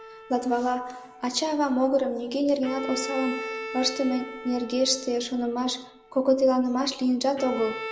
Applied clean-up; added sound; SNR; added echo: none; Bowed string instrument; 13 dB; none.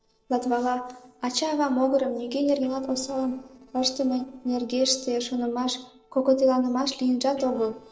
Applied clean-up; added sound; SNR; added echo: neural separator model SepFormer DNS4.